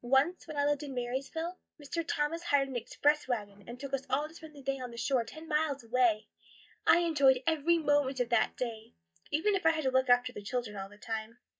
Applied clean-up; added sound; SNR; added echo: neural mask model DeepFilterNet 3.